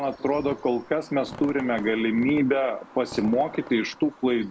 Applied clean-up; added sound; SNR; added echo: none; Bird vocalization, bird call, bird song + Squeak; 18 dB; none.